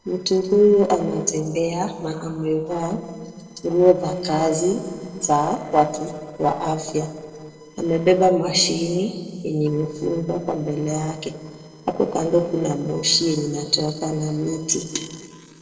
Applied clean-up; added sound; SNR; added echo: neural separator model SepFormer DNS4.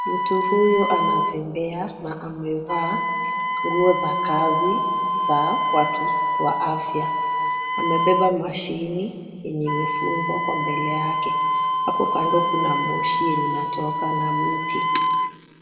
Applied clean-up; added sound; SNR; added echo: none; Wind instrument, woodwind instrument; -1 dB; reverberation time 2.0 s.